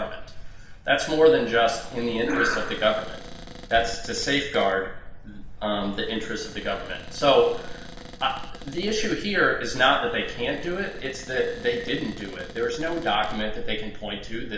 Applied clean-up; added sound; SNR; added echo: none; Cupboard open or close; 19 dB; reverberation time 0.7 s.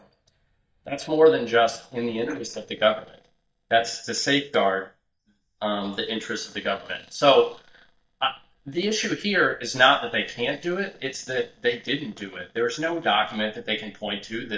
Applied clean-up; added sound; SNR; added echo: neural mask model DeepFilterNet 3.